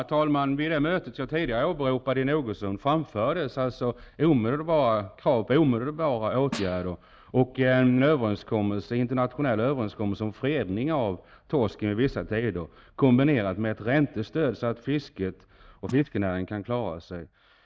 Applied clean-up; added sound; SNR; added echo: neural mask model DeepFilterNet 3.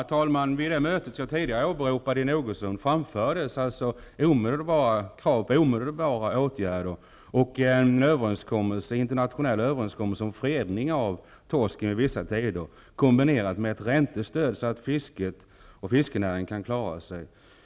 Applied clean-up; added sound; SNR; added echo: none; none; none; none.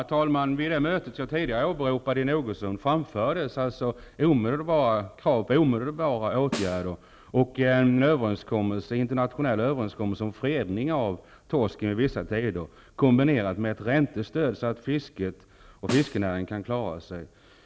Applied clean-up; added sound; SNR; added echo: none; Snare drum; 13 dB; none.